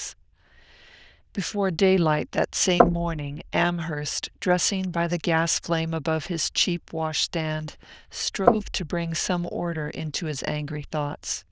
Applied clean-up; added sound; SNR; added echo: neural diffusion model UNIVERSE++.